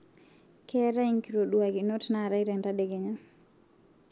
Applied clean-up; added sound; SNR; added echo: none; none; none; none.